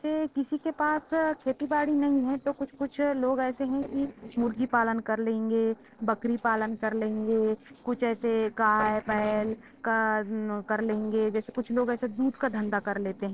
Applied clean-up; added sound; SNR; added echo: neural separator model SepFormer DNS4.